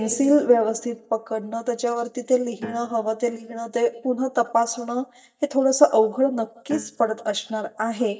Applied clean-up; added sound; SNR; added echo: neural mask model DeepFilterNet 3.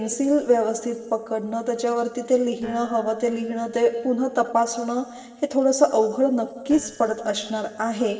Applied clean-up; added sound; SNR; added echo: neural separator model SepFormer DNS4.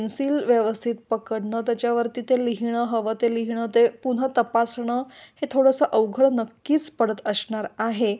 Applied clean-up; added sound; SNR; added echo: none; none; none; none.